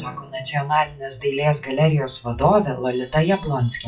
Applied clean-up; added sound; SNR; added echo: classical method WPE with log-MMSE.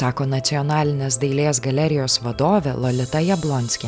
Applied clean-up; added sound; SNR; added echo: none; none; none; none.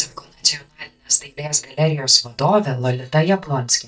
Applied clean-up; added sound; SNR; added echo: neural mask model DeepFilterNet 3.